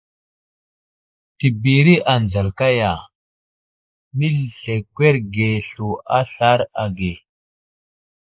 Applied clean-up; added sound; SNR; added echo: neural mask model Resemble Enhance denoiser.